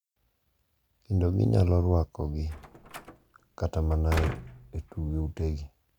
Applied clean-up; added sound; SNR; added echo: none; Slam; 13 dB; none.